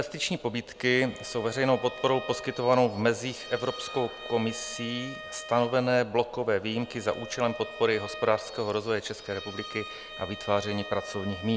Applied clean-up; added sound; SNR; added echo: none; Bowed string instrument; 14 dB; none.